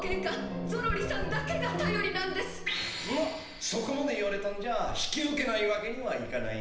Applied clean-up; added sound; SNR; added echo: none; Writing; 9 dB; reverberation time 0.9 s.